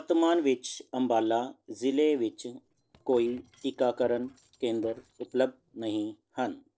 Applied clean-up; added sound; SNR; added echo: neural separator model SepFormer DNS4.